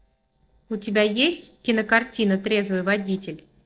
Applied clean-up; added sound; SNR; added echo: neural separator model SepFormer DNS4.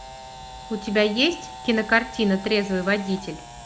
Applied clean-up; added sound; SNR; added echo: none; Camera; 15 dB; none.